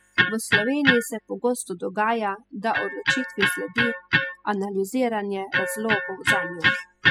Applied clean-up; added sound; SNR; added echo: classical method spectral subtraction.